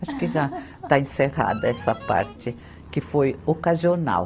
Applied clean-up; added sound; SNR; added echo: none; Motorcycle + Harmonica; 19 dB; none.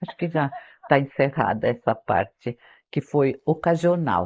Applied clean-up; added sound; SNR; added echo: neural mask model Resemble Enhance denoiser.